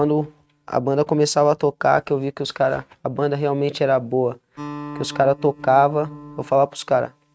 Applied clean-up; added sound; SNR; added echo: neural mask model RNNoise.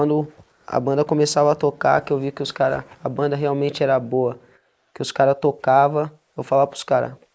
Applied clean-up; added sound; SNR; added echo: neural mask model Resemble Enhance denoiser.